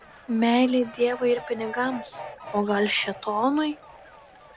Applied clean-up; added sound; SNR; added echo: none; Fowl; 17 dB; none.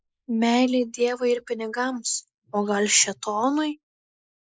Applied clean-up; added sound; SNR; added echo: neural mask model Resemble Enhance denoiser.